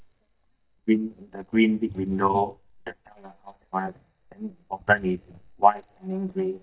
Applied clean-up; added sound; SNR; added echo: neural mask model DeepFilterNet 3.